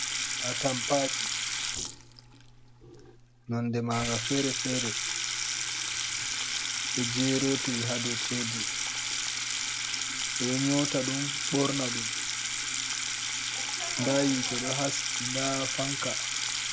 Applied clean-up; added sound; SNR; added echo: none; Sink (filling or washing) / Water tap, faucet; -2 dB; none.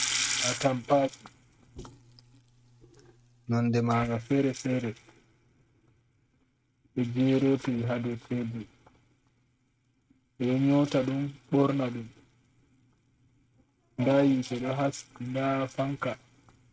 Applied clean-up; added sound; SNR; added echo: neural mask model RNNoise.